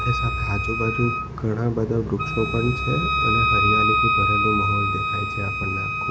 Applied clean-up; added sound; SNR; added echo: none; Wind instrument, woodwind instrument; -1 dB; none.